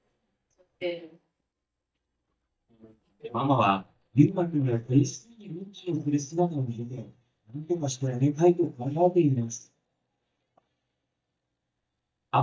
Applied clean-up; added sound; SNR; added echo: neural mask model DeepFilterNet 3.